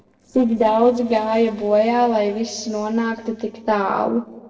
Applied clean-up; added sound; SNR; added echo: neural separator model SepFormer DNS4.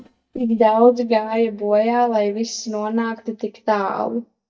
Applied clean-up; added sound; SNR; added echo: neural mask model DeepFilterNet 3.